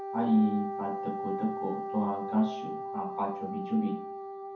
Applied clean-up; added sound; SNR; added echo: none; Wind instrument, woodwind instrument; 5 dB; reverberation time 0.5 s.